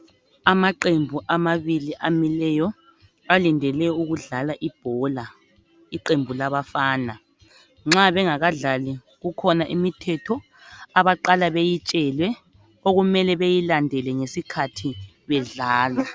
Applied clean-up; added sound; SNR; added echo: none; none; none; none.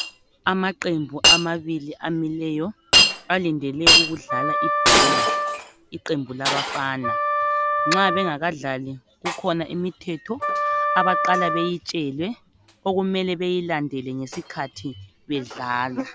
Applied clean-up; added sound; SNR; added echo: none; Shatter + Wind instrument, woodwind instrument; -2 dB; none.